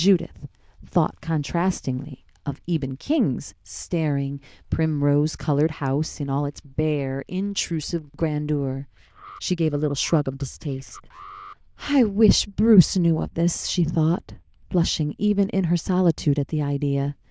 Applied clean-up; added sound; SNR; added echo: neural diffusion model UNIVERSE++.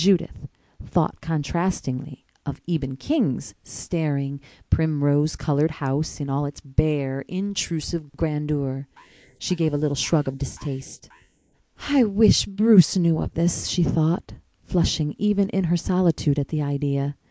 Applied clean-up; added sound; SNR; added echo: neural mask model Resemble Enhance denoiser.